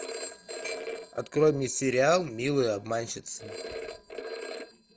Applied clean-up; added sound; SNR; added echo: neural separator model SepFormer DNS4.